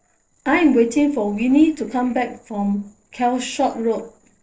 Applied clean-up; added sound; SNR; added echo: neural separator model SepFormer DNS4.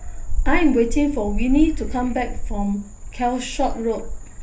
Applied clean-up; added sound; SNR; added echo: none; Frog; 1 dB; reverberation time 0.3 s.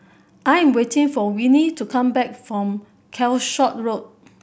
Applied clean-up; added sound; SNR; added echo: none; none; none; none.